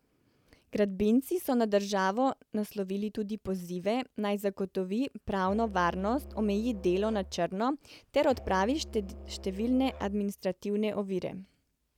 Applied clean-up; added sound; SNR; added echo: none; Musical instrument; 16 dB; none.